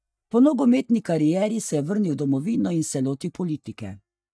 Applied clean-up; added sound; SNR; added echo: neural mask model DeepFilterNet 3.